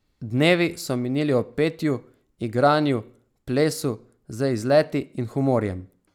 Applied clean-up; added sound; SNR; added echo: none; none; none; none.